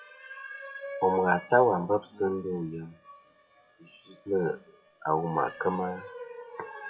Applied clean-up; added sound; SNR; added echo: classical method WPE with log-MMSE.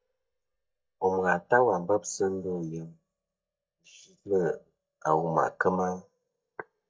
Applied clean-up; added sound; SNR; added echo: neural mask model DeepFilterNet 3.